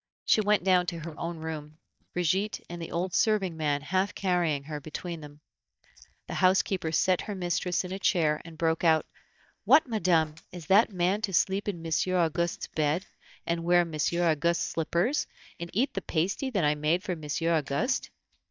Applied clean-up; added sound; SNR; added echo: neural mask model DeepFilterNet 3.